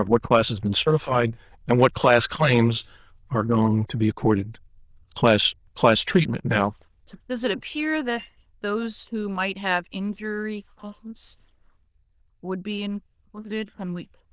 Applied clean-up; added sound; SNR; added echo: neural diffusion model UNIVERSE++.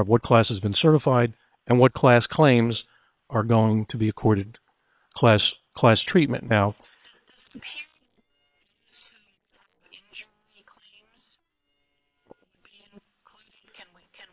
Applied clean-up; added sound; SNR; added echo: neural separator model SepFormer WHAM!.